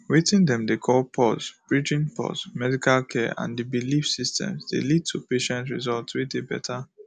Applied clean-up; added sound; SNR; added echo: none; none; none; none.